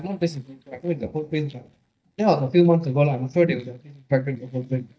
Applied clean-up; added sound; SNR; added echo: neural mask model DeepFilterNet 3.